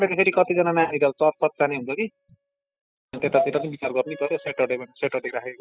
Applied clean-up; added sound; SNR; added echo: classical method spectral subtraction.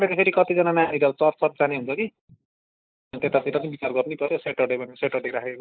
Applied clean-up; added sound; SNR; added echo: neural mask model Resemble Enhance denoiser.